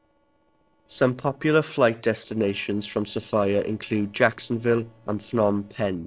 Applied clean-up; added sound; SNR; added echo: neural separator model SepFormer DNS4.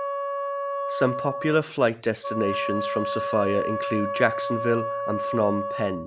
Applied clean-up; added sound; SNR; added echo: none; Wind instrument, woodwind instrument; 3 dB; none.